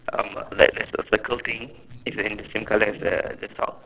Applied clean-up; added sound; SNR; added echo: neural separator model SepFormer DNS4.